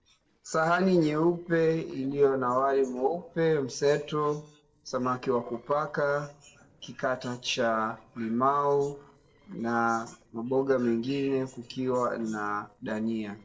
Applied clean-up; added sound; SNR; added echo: neural separator model SepFormer DNS4.